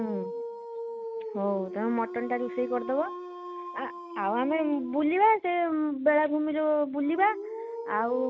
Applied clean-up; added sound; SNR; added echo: none; Dog; 10 dB; none.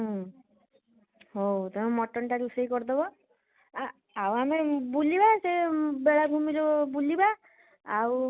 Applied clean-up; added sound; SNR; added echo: none; none; none; none.